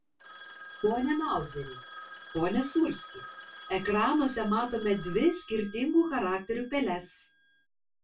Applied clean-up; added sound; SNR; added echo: none; Telephone; 13 dB; reverberation time 0.1 s.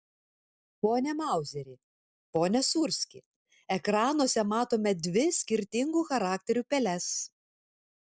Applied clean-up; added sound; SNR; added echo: none; none; none; none.